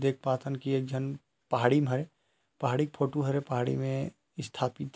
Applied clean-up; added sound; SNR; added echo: none; none; none; none.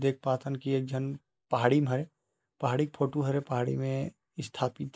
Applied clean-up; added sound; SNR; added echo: neural mask model Resemble Enhance denoiser.